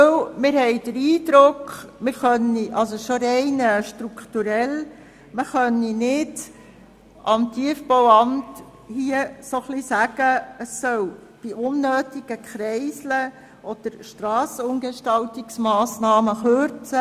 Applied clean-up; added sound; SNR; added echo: none; none; none; none.